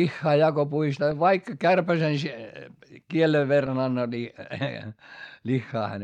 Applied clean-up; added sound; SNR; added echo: neural mask model DeepFilterNet 3.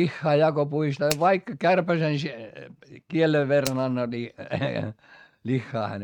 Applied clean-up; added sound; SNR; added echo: neural mask model RNNoise.